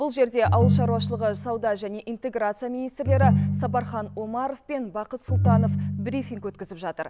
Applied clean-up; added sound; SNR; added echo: none; Ringtone; -3 dB; none.